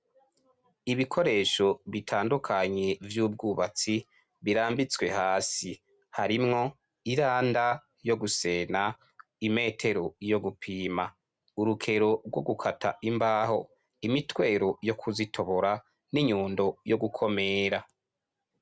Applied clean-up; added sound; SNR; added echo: none; none; none; none.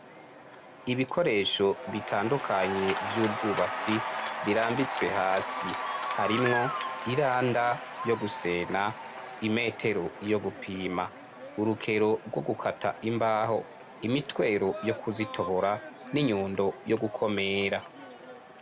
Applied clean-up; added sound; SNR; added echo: none; Applause / Cheering; 8 dB; none.